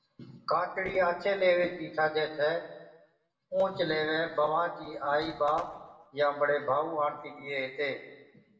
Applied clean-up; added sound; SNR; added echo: none; none; none; reverberation time 1.0 s.